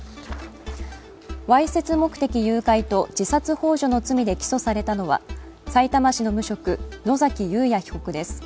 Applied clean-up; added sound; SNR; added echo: none; none; none; none.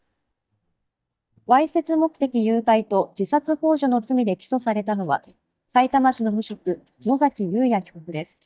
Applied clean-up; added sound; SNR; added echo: neural mask model DeepFilterNet 3.